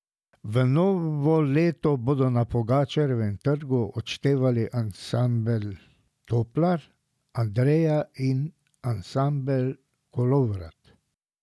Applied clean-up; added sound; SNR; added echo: none; none; none; none.